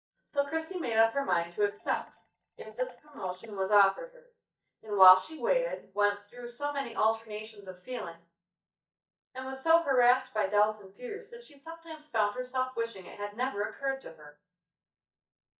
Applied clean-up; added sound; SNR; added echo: neural mask model DeepFilterNet 3.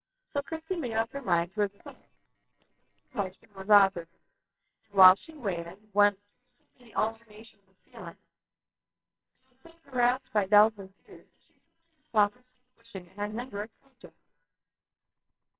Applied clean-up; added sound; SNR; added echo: neural separator model SepFormer WHAMR!.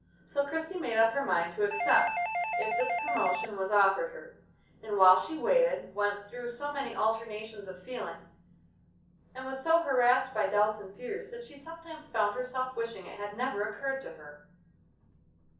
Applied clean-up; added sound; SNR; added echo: none; Doorbell; 2 dB; reverberation time 0.6 s.